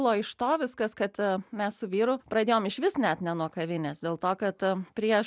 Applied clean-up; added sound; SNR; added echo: none; none; none; none.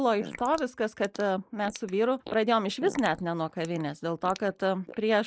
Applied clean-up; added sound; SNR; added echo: neural mask model Resemble Enhance denoiser.